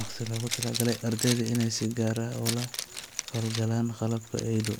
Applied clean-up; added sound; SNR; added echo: none; Zipper (clothing); 8 dB; none.